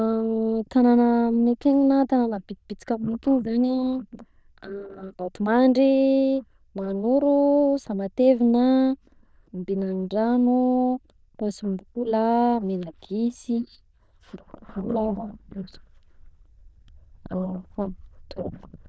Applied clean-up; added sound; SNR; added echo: neural diffusion model UNIVERSE++.